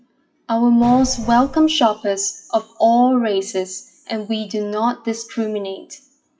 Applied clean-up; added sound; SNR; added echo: classical method WPE with log-MMSE.